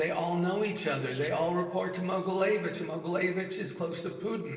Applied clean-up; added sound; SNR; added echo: neural separator model SepFormer DNS4.